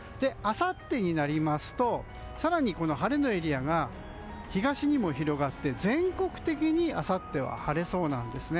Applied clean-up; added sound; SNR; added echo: none; none; none; none.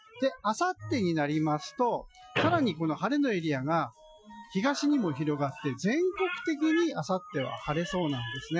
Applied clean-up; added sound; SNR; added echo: classical method Wiener filter.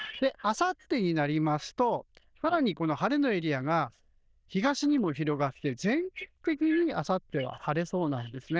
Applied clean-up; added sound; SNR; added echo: neural diffusion model UNIVERSE++.